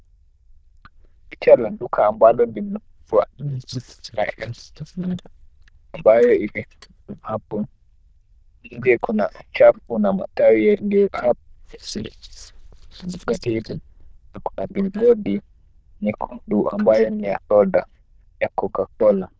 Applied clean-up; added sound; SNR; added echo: neural diffusion model UNIVERSE++.